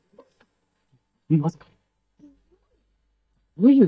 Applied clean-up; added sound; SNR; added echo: neural mask model DeepFilterNet 3.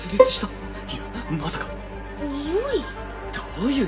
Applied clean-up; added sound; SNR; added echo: none; Bowed string instrument; -4 dB; reverberation time 0.6 s.